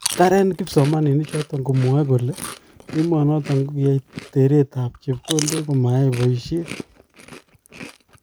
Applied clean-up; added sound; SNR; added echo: none; Chewing, mastication; 15 dB; none.